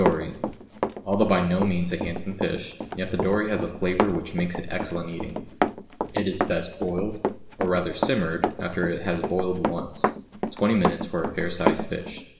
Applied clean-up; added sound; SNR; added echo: none; Run; 3 dB; reverberation time 0.9 s.